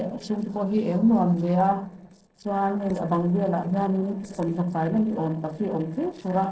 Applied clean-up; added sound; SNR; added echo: neural separator model SepFormer DNS4.